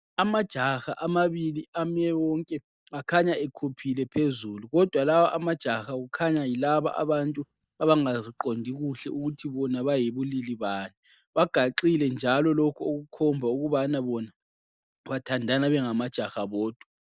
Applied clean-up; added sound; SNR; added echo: neural mask model DeepFilterNet 3.